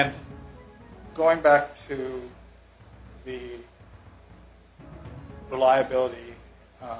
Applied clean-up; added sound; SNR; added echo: none; Drum; 19 dB; none.